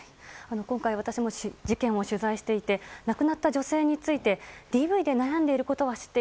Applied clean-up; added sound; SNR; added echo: none; none; none; none.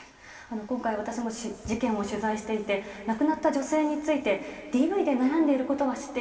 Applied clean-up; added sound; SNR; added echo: none; none; none; reverberation time 2.5 s.